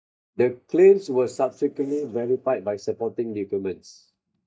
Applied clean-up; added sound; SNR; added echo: neural mask model DeepFilterNet 3.